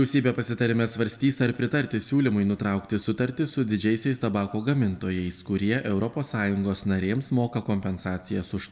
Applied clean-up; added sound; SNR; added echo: none; none; none; reverberation time 0.8 s.